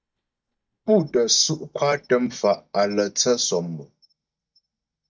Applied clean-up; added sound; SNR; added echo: neural mask model DeepFilterNet 3.